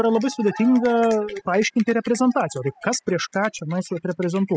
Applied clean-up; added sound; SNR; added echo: classical method spectral subtraction.